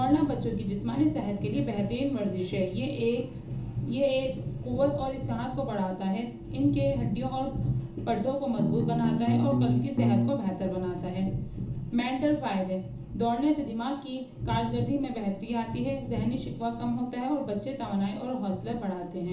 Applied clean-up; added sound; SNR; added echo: none; Bass guitar; -3 dB; reverberation time 0.6 s.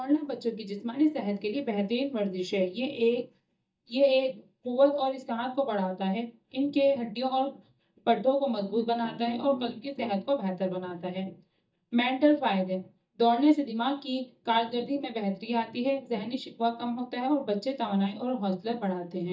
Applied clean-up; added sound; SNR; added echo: neural mask model DeepFilterNet 3.